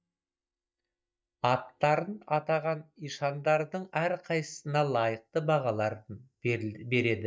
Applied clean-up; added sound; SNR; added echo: neural mask model DeepFilterNet 3.